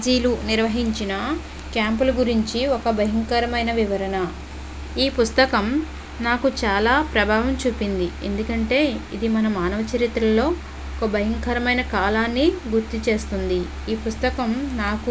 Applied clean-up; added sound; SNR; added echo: none; none; none; none.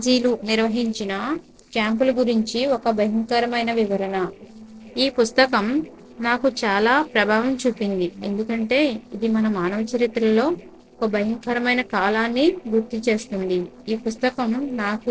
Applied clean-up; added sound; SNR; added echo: neural separator model SepFormer DNS4.